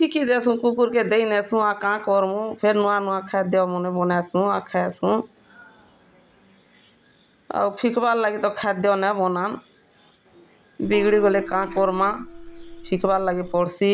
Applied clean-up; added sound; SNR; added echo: none; Gong; 13 dB; none.